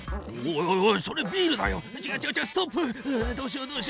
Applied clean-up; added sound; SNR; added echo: none; Fart; 19 dB; none.